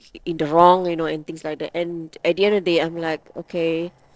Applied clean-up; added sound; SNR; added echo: neural separator model SepFormer DNS4.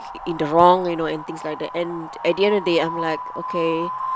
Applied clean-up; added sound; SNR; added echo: none; Wind; 9 dB; none.